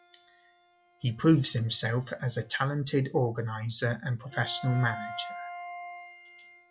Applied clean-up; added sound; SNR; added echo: classical method log-MMSE.